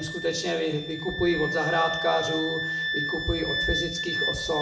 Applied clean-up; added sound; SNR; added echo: none; Wind instrument, woodwind instrument; 3 dB; reverberation time 0.6 s.